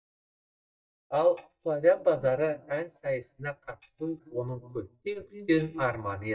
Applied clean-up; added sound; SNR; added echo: neural mask model DeepFilterNet 3.